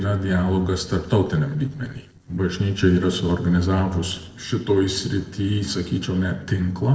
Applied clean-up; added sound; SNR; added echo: neural separator model SepFormer DNS4.